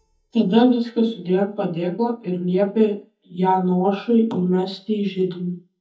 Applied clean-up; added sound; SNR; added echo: neural mask model DeepFilterNet 3.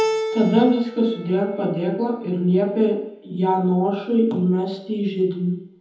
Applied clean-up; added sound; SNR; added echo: none; Keyboard (musical); 12 dB; reverberation time 1.0 s.